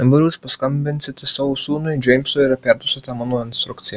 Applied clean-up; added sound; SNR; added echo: none; none; none; none.